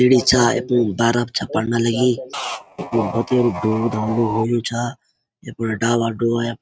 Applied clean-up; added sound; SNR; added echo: neural mask model RNNoise.